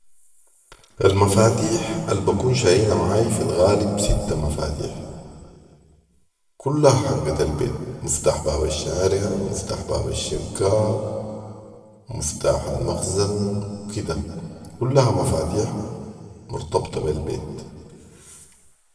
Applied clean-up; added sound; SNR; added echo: none; none; none; reverberation time 2.4 s.